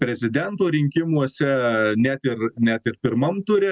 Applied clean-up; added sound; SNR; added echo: none; none; none; none.